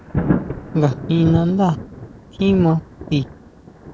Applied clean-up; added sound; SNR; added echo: none; Thunder; 6 dB; none.